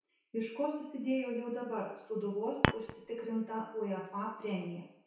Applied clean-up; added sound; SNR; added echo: none; Chink, clink; -4 dB; reverberation time 0.7 s.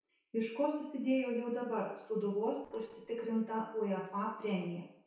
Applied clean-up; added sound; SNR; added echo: neural separator model SepFormer DNS4.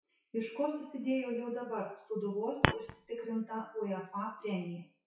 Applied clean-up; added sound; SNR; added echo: classical method WPE with log-MMSE.